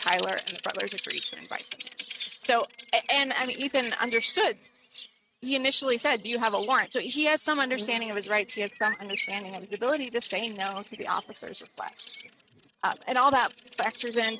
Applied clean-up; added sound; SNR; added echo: neural mask model RNNoise.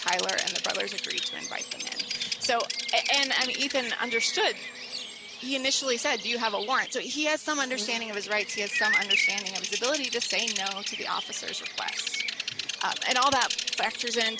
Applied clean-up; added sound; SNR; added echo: none; Bird vocalization, bird call, bird song; 2 dB; none.